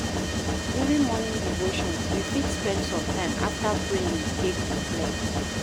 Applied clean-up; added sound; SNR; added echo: none; Mechanisms; -3 dB; none.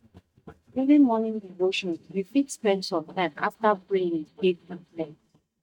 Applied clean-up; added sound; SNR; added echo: neural mask model DeepFilterNet 3.